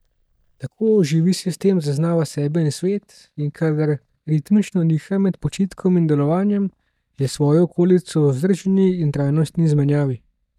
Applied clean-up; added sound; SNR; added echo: neural mask model DeepFilterNet 3.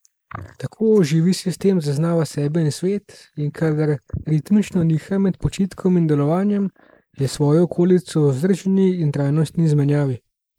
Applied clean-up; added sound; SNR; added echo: neural mask model Resemble Enhance denoiser.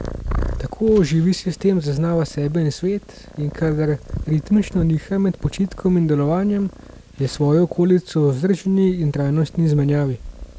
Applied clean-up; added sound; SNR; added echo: none; Purr; 13 dB; none.